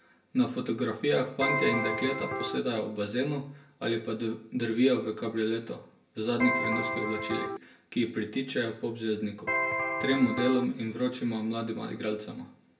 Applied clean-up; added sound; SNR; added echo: none; Electric guitar; 0 dB; reverberation time 0.2 s.